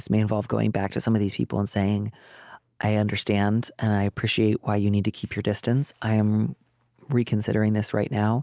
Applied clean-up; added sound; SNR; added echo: none; none; none; none.